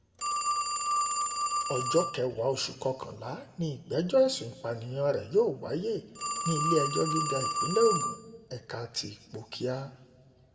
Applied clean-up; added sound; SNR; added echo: none; Telephone; 3 dB; reverberation time 1.2 s.